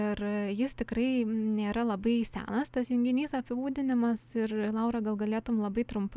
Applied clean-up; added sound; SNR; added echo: none; none; none; none.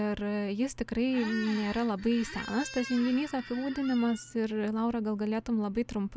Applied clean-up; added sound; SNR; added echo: none; Squeak; 13 dB; none.